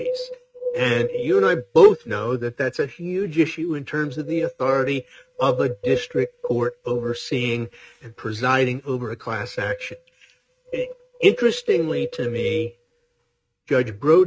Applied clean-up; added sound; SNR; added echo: neural mask model RNNoise.